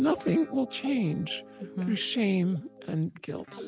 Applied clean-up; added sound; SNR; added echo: none; Guitar; 15 dB; none.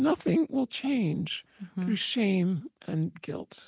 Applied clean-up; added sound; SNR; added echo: none; none; none; none.